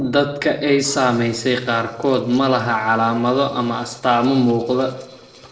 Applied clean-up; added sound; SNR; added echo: neural separator model SepFormer DNS4.